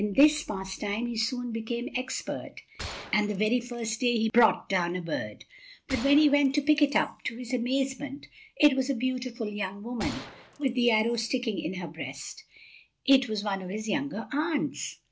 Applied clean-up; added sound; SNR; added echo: none; Gunshot, gunfire; 16 dB; none.